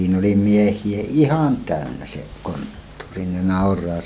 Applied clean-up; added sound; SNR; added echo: none; none; none; none.